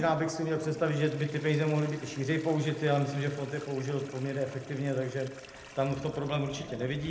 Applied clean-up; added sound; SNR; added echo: none; Toilet flush; 18 dB; reverberation time 0.7 s.